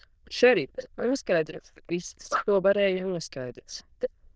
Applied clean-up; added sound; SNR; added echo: neural diffusion model UNIVERSE++.